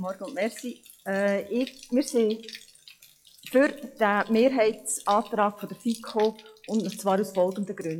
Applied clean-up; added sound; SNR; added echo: classical method log-MMSE.